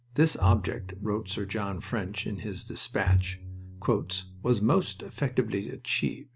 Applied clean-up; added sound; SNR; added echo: none; Bowed string instrument; 3 dB; none.